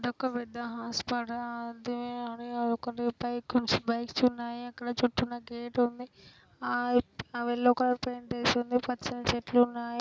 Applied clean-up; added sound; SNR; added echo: none; none; none; none.